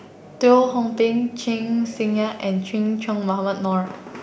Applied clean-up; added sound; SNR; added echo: none; none; none; none.